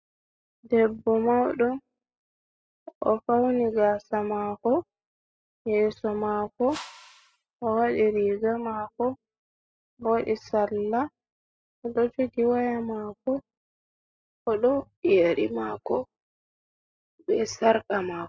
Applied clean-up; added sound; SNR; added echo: classical method spectral subtraction.